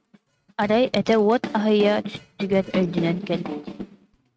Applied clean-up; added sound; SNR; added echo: neural mask model RNNoise.